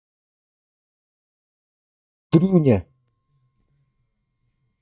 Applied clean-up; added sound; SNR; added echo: neural mask model DeepFilterNet 3.